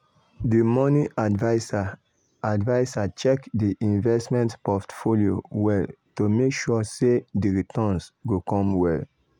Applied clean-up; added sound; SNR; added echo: none; none; none; none.